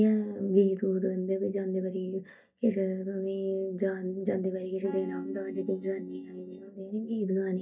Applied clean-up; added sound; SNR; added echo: neural mask model DeepFilterNet 3.